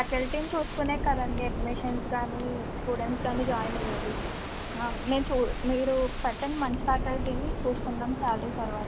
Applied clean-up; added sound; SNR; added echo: none; Waves, surf; 2 dB; none.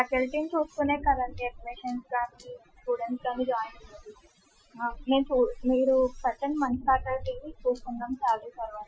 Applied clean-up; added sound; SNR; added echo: classical method Wiener filter.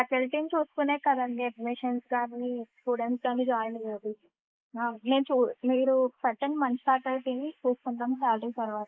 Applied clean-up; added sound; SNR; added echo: neural mask model Resemble Enhance denoiser.